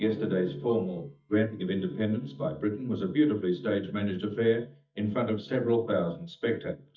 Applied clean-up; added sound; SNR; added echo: neural mask model DeepFilterNet 3.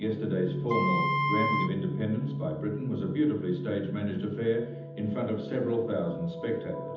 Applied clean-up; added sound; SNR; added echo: none; Wind instrument, woodwind instrument; 0 dB; reverberation time 0.8 s.